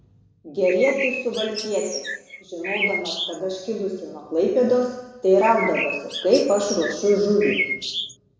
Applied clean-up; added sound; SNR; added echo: none; Bird; 7 dB; reverberation time 1.0 s.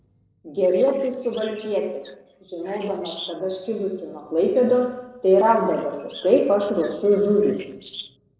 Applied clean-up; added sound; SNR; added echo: neural separator model SepFormer DNS4.